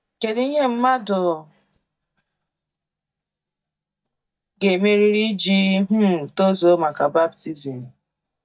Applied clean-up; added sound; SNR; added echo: neural mask model DeepFilterNet 3.